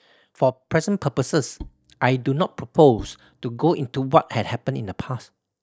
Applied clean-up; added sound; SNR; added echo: neural mask model DeepFilterNet 3.